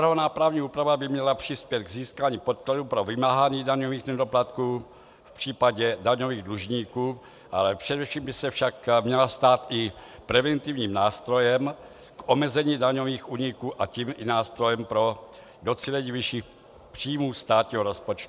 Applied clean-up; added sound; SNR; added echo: none; none; none; none.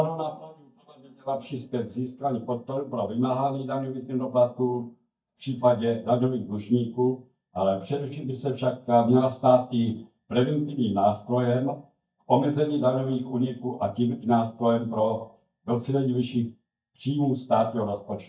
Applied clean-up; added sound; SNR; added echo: neural mask model DeepFilterNet 3.